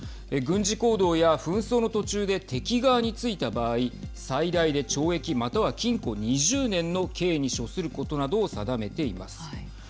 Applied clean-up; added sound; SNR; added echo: none; none; none; none.